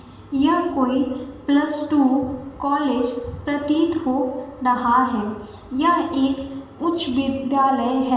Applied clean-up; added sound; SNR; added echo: none; none; none; reverberation time 1.1 s.